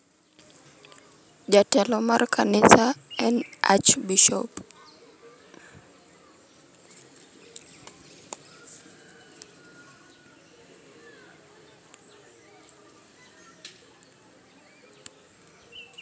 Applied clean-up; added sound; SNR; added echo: none; none; none; none.